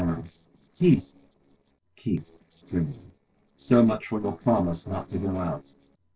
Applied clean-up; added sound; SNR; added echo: neural separator model SepFormer DNS4.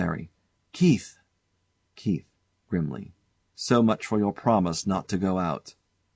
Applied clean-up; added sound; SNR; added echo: none; none; none; none.